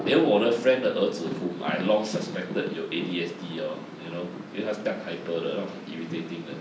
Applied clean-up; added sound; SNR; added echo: none; Thunder; 11 dB; none.